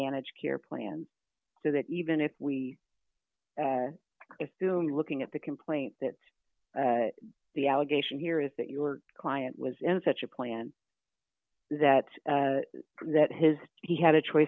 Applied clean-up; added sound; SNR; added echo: none; none; none; none.